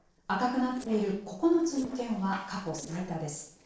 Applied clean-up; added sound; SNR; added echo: neural separator model SepFormer DNS4.